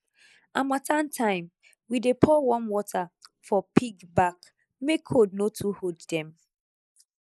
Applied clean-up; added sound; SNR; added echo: neural mask model Resemble Enhance denoiser.